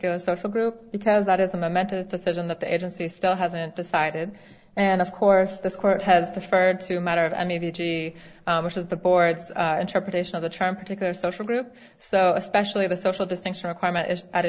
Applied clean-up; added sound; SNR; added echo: neural separator model SepFormer DNS4.